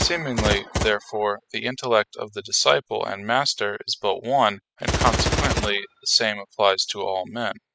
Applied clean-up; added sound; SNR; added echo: classical method spectral subtraction.